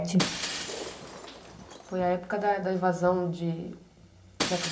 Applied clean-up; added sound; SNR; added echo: none; Shatter; 7 dB; reverberation time 0.7 s.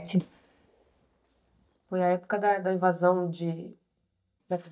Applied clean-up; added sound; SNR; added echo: neural mask model DeepFilterNet 3.